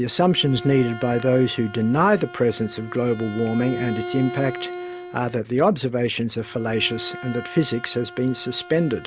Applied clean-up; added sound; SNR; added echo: none; Bowed string instrument; 13 dB; none.